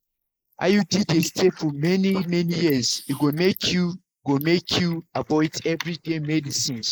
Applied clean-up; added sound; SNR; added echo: neural mask model Resemble Enhance denoiser.